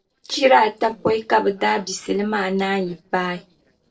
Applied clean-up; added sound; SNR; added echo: neural separator model SepFormer DNS4.